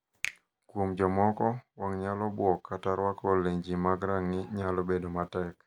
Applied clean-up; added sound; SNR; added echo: none; Finger snapping; 16 dB; none.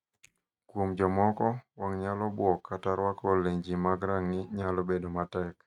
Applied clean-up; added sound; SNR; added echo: neural mask model RNNoise.